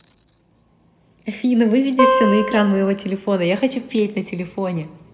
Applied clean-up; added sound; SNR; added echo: none; Acoustic guitar; 0 dB; reverberation time 1.6 s.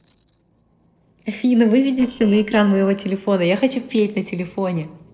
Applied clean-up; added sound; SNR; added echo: neural separator model SepFormer DNS4.